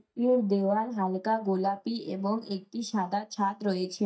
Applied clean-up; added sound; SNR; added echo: neural mask model DeepFilterNet 3.